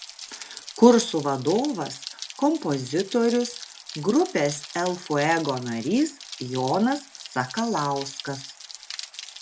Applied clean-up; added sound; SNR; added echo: none; Rain; 15 dB; none.